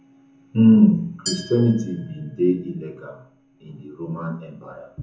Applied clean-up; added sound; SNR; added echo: none; Glass; 17 dB; reverberation time 0.6 s.